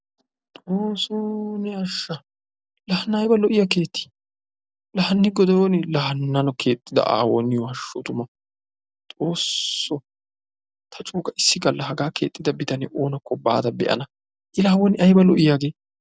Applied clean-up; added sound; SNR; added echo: none; none; none; none.